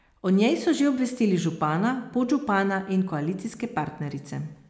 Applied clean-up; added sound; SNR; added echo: none; none; none; none.